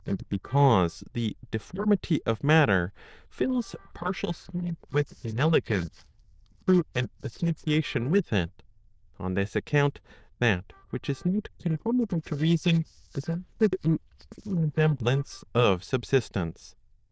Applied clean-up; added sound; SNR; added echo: neural diffusion model UNIVERSE++.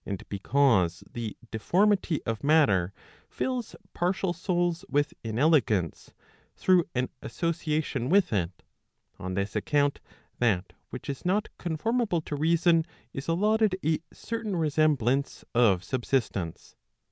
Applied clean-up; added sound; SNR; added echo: none; none; none; none.